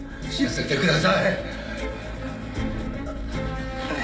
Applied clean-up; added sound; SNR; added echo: none; Piano; 17 dB; reverberation time 1.3 s.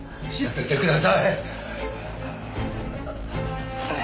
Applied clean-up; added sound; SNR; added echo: none; none; none; none.